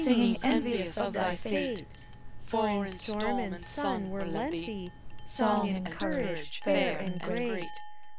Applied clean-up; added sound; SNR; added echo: none; Drip + Chink, clink; 7 dB; none.